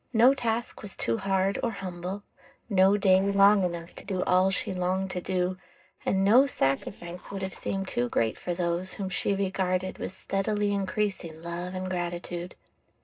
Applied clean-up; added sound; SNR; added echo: neural separator model SepFormer DNS4.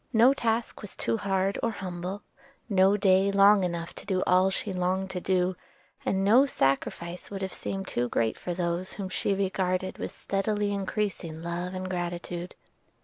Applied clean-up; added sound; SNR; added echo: none; none; none; none.